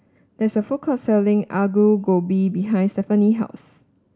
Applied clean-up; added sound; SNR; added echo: none; none; none; none.